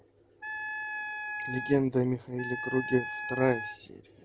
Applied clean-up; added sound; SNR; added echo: none; Wind instrument, woodwind instrument; 6 dB; none.